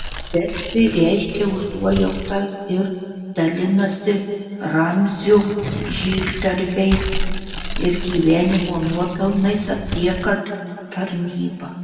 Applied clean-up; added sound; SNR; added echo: none; Tearing; 9 dB; reverberation time 2.0 s.